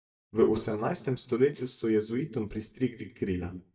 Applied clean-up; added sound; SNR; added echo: neural mask model DeepFilterNet 3.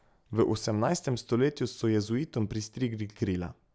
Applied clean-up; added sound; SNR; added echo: none; none; none; none.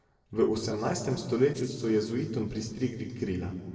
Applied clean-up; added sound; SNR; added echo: neural separator model SepFormer DNS4.